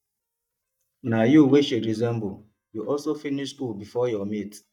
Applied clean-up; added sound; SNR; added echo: neural mask model DeepFilterNet 3.